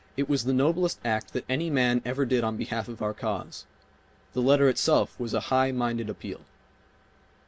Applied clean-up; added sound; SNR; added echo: none; none; none; none.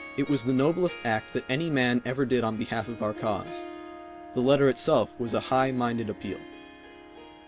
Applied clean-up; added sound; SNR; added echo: none; Harp; 16 dB; none.